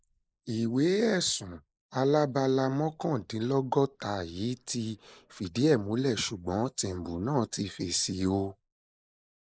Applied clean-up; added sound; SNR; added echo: neural mask model Resemble Enhance denoiser.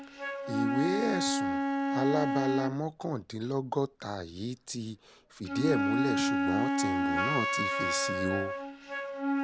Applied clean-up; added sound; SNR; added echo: none; Wind instrument, woodwind instrument; -2 dB; none.